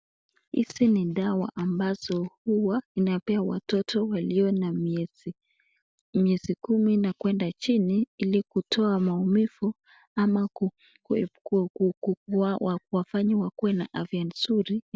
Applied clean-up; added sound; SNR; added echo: none; none; none; none.